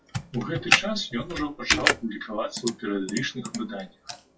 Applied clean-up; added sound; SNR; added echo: classical method WPE with log-MMSE.